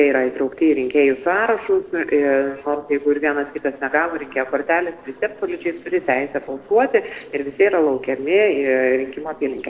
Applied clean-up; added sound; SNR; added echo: neural separator model SepFormer DNS4.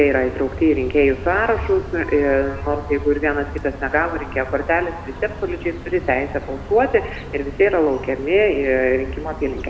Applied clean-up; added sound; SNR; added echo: none; Vehicle horn, car horn, honking; 11 dB; reverberation time 1.2 s.